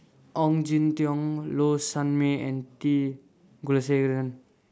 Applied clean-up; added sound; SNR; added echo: none; none; none; none.